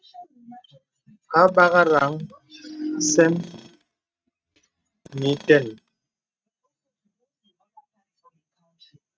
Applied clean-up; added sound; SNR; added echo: neural mask model RNNoise.